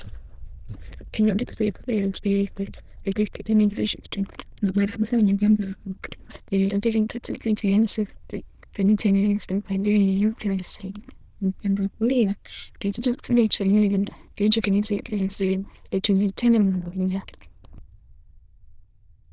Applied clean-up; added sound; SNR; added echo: neural diffusion model UNIVERSE++.